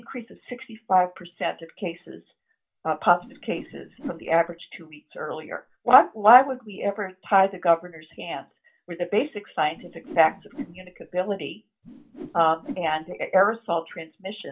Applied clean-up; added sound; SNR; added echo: none; Whoosh, swoosh, swish; 15 dB; reverberation time 0.2 s.